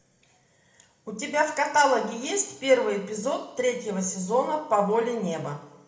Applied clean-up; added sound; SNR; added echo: none; none; none; reverberation time 0.7 s.